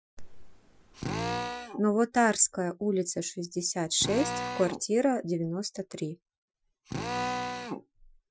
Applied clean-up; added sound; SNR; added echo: classical method Wiener filter.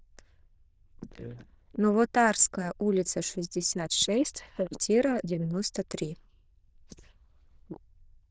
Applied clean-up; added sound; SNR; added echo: neural diffusion model UNIVERSE++.